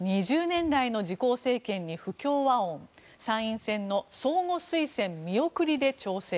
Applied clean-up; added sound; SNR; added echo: none; none; none; none.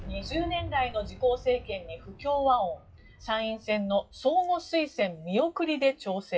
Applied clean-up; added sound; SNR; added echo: classical method WPE with log-MMSE.